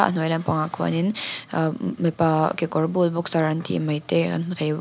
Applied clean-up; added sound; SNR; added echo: none; none; none; none.